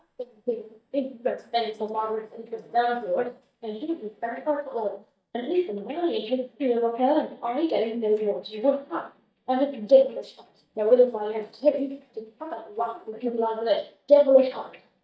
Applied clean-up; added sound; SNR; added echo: neural mask model DeepFilterNet 3.